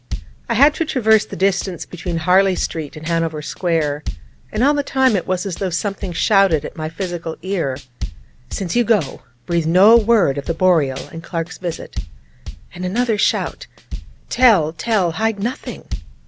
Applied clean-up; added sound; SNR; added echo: none; Drum / Drum kit; 12 dB; none.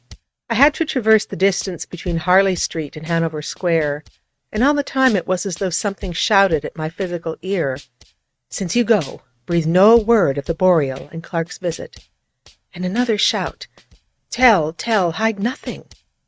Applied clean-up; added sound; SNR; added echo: neural mask model RNNoise.